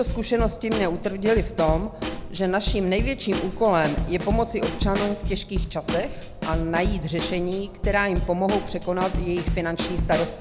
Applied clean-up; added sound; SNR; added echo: none; Snare drum / Drum kit; 4 dB; none.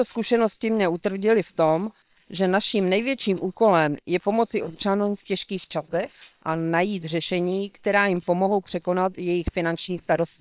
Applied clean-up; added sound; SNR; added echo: neural separator model SepFormer WHAM!.